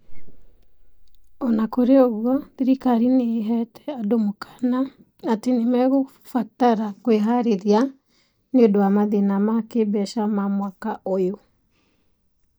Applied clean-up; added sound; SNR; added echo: neural mask model DeepFilterNet 3.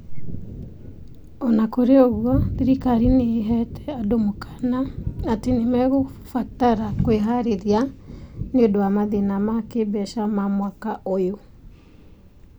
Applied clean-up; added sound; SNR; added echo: none; Thunder; 11 dB; none.